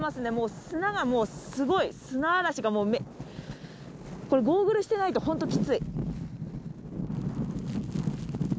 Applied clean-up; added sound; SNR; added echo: none; none; none; none.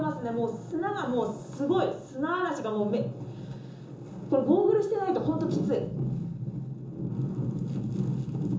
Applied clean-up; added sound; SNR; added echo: none; none; none; reverberation time 0.6 s.